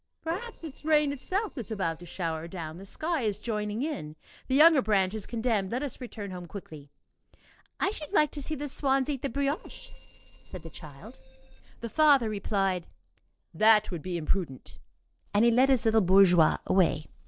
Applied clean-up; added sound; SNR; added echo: neural separator model SepFormer DNS4.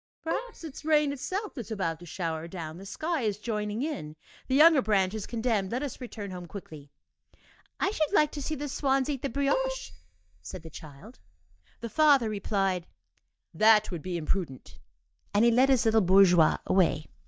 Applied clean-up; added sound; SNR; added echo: neural mask model DeepFilterNet 3.